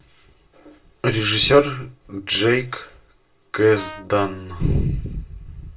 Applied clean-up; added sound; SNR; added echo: none; Brass instrument; 17 dB; reverberation time 0.2 s.